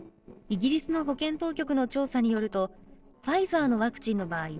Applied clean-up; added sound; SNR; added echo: neural separator model SepFormer DNS4.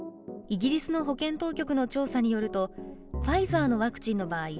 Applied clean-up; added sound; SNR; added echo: none; none; none; none.